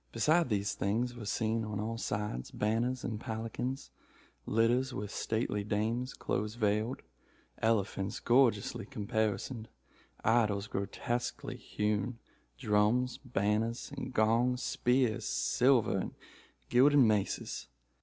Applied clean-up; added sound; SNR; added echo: none; none; none; none.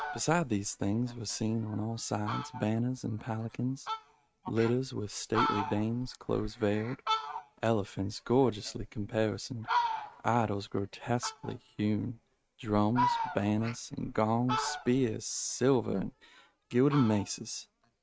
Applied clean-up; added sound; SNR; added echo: neural mask model RNNoise.